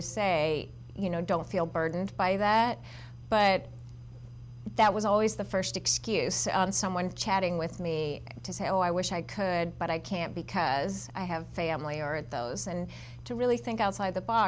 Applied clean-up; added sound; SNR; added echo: none; none; none; none.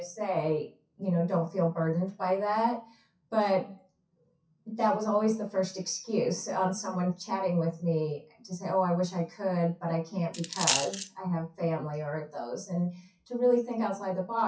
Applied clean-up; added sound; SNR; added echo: classical method WPE with log-MMSE.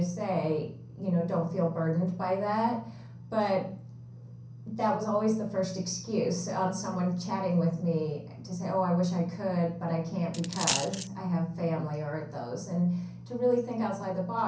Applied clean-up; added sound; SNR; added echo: none; Coin (dropping); 3 dB; reverberation time 0.6 s.